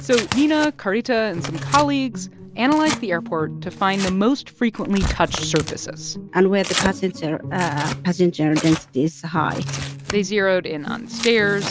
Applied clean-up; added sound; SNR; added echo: none; Tearing; 11 dB; none.